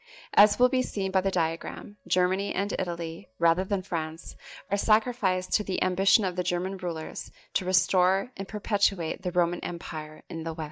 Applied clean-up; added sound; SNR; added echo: neural mask model DeepFilterNet 3.